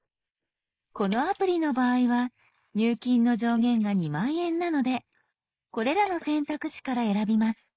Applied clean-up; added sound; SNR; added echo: neural mask model Resemble Enhance denoiser.